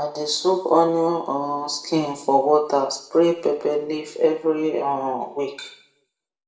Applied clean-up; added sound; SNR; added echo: none; none; none; reverberation time 0.5 s.